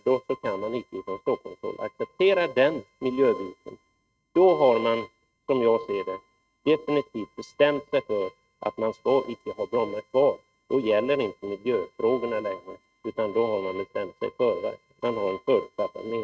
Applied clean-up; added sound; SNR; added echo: neural mask model RNNoise.